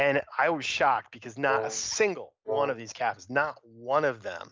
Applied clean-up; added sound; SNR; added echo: none; Wind instrument, woodwind instrument; 6 dB; none.